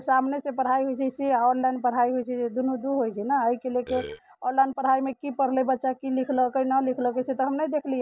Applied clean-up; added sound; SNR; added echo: none; Burping, eructation; 11 dB; none.